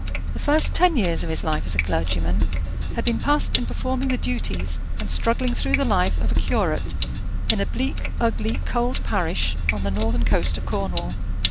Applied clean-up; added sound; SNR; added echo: none; Sink (filling or washing); -4 dB; none.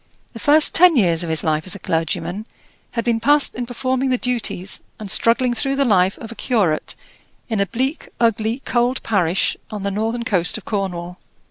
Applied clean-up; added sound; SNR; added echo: none; none; none; none.